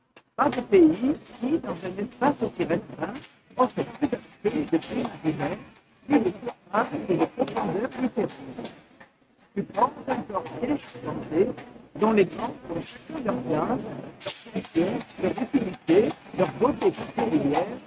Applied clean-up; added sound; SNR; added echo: neural mask model RNNoise.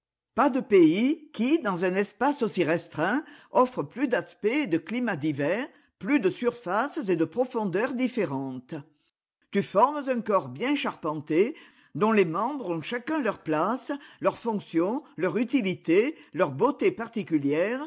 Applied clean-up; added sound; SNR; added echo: none; none; none; none.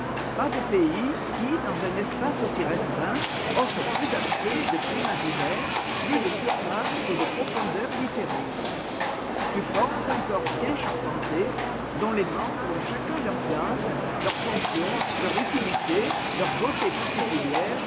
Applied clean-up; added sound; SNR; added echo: none; Livestock, farm animals, working animals; -2 dB; none.